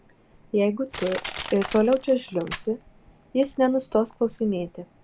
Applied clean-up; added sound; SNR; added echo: none; Crushing; 15 dB; none.